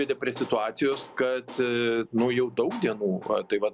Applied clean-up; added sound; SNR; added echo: none; Tools; 19 dB; none.